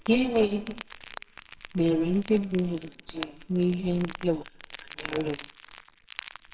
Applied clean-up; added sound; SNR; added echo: neural separator model SepFormer WHAMR!.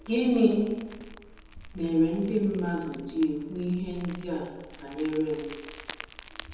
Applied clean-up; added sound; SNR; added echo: none; Crumpling, crinkling; 17 dB; reverberation time 1.1 s.